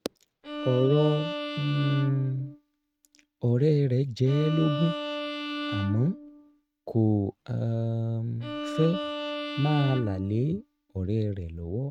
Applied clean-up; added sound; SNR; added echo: neural mask model RNNoise.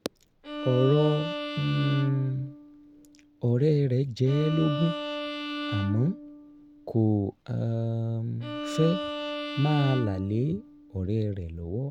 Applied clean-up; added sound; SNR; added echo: none; Bowed string instrument; 9 dB; none.